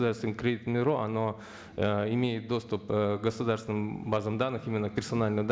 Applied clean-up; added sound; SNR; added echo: none; none; none; none.